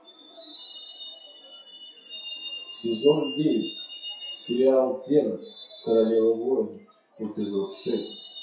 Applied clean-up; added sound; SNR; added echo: classical method WPE with log-MMSE.